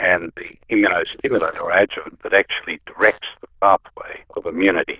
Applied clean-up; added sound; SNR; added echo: neural diffusion model UNIVERSE++.